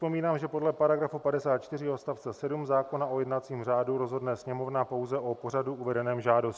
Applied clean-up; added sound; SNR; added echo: none; none; none; none.